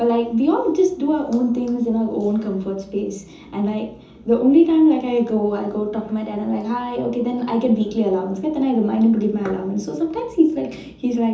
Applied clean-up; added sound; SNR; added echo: none; none; none; reverberation time 0.6 s.